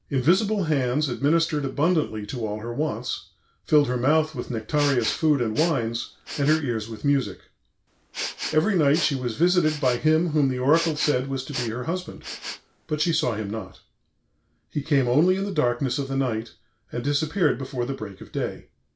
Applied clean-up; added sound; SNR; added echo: none; Respiratory sounds; 12 dB; none.